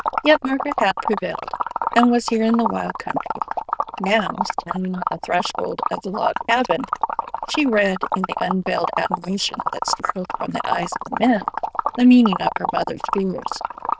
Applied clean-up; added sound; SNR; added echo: neural diffusion model UNIVERSE++.